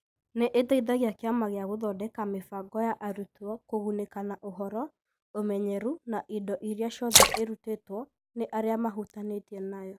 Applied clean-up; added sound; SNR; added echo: none; Splash, splatter; -4 dB; none.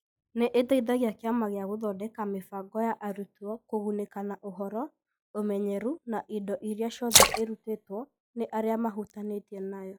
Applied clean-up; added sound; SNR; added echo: classical method log-MMSE.